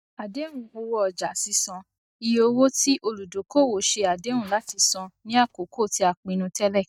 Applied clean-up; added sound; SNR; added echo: neural mask model DeepFilterNet 3.